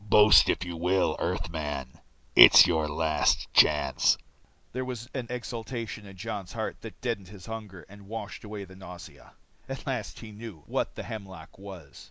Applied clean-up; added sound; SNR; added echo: none; none; none; none.